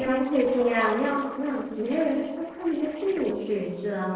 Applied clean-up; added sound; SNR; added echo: neural separator model SepFormer DNS4.